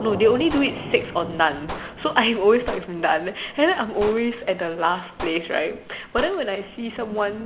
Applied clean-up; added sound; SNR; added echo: none; Thunder / Rain + Gunshot, gunfire; 13 dB; none.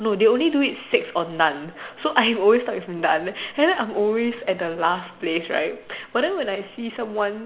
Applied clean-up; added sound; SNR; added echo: none; none; none; none.